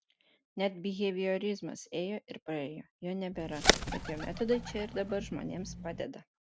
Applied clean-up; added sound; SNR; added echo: none; Bird; -1 dB; none.